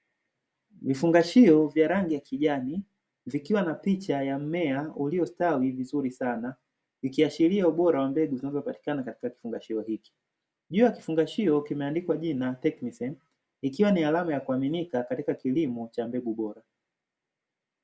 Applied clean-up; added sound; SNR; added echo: none; none; none; none.